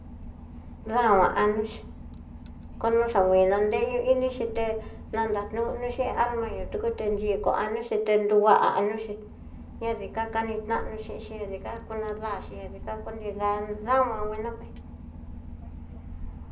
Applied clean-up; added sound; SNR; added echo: none; Engine / Boat, Water vehicle; 12 dB; reverberation time 0.4 s.